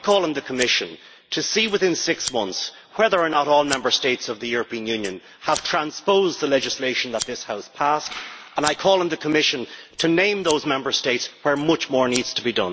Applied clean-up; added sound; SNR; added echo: none; Scissors; 17 dB; none.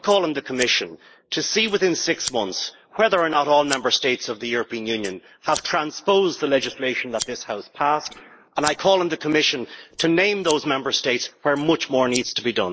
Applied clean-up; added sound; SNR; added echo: neural mask model Resemble Enhance denoiser.